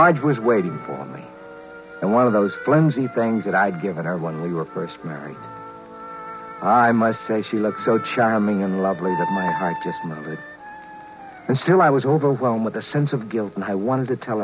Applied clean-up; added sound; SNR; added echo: none; none; none; none.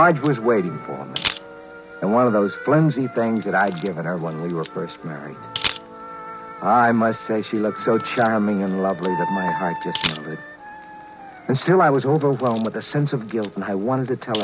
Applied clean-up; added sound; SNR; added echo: none; Camera; 11 dB; none.